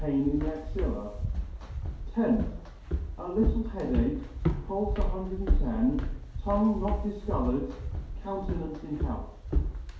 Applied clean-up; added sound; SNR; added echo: none; Walk, footsteps; 0 dB; reverberation time 2.4 s.